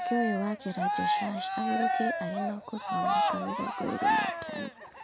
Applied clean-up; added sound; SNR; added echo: none; Cheering; -4 dB; none.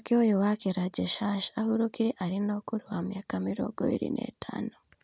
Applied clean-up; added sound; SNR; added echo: none; none; none; none.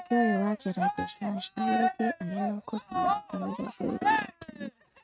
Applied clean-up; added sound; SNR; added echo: neural mask model RNNoise.